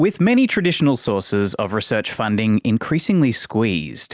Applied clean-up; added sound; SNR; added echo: none; none; none; none.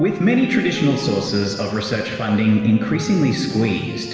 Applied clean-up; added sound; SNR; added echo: none; Wind instrument, woodwind instrument; 15 dB; reverberation time 1.6 s.